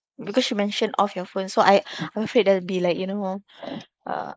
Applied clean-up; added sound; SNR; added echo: neural mask model Resemble Enhance denoiser.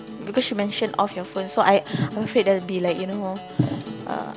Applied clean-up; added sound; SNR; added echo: none; Acoustic guitar; 14 dB; none.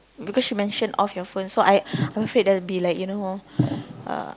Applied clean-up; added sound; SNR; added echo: none; none; none; none.